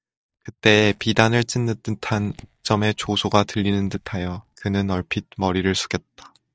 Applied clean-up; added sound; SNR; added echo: neural mask model DeepFilterNet 3.